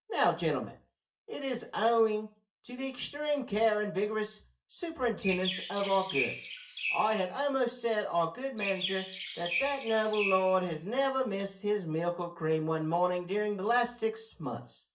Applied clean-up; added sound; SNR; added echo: none; Chirp, tweet; 6 dB; reverberation time 0.3 s.